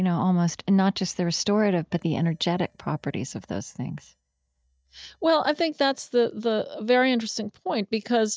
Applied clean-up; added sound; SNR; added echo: neural mask model DeepFilterNet 3.